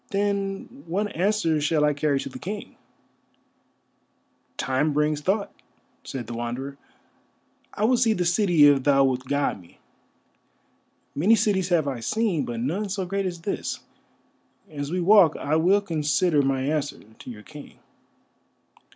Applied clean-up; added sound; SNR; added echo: none; none; none; none.